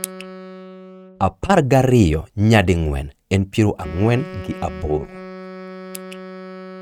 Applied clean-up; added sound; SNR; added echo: neural mask model RNNoise.